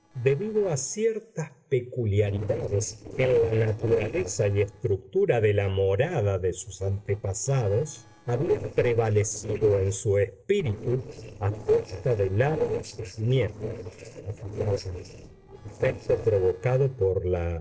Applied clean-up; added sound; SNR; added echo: neural separator model SepFormer DNS4.